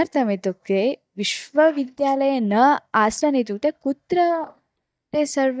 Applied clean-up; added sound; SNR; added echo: neural mask model DeepFilterNet 3.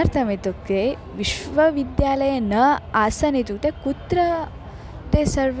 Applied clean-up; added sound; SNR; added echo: none; none; none; none.